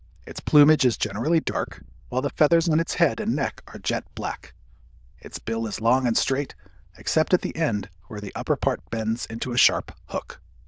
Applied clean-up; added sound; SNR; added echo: neural diffusion model UNIVERSE++.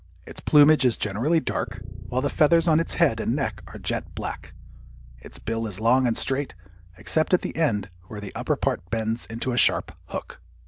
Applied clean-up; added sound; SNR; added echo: none; Bass guitar; 16 dB; none.